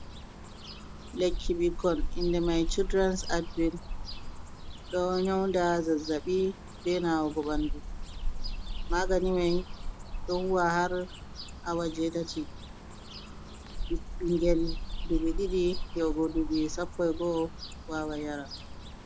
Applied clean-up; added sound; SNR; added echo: none; Cricket / Bird; 4 dB; none.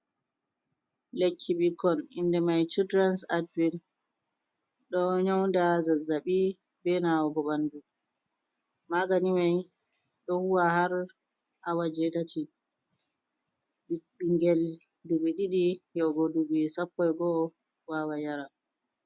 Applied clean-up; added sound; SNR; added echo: none; none; none; none.